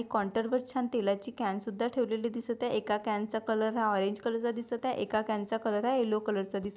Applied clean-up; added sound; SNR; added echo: none; none; none; none.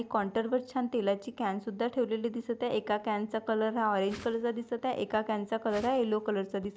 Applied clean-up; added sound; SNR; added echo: none; Whoosh, swoosh, swish; 19 dB; none.